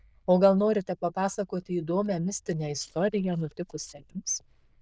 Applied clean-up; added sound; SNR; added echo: neural diffusion model UNIVERSE++.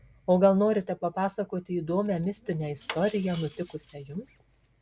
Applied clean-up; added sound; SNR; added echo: none; Cutlery, silverware; 13 dB; none.